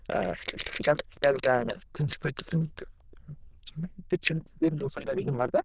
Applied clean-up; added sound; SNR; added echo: neural diffusion model UNIVERSE++.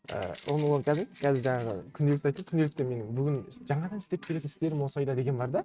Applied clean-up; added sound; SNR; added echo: neural mask model RNNoise.